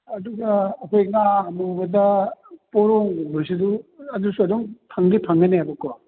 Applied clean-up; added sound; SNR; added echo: none; none; none; none.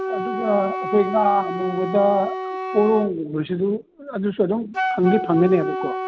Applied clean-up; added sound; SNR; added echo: none; Wind instrument, woodwind instrument; 6 dB; none.